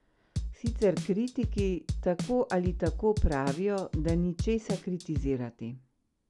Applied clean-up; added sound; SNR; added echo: none; Drum / Drum kit; 4 dB; none.